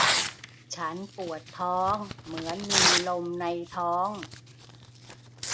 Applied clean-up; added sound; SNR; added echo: none; Tearing; -2 dB; none.